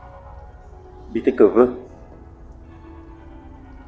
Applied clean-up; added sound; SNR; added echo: none; Piano + Bird vocalization, bird call, bird song; 18 dB; none.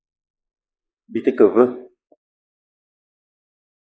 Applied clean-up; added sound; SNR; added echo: neural mask model Resemble Enhance denoiser.